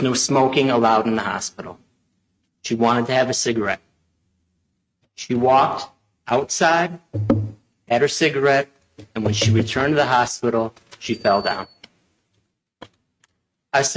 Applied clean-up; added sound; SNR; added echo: neural mask model RNNoise.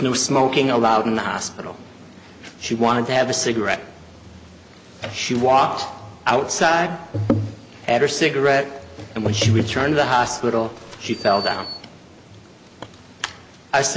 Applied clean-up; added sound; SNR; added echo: none; Door; 18 dB; none.